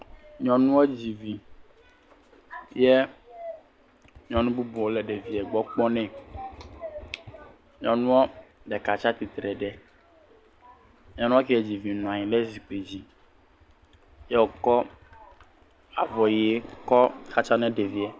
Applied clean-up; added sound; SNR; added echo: none; none; none; none.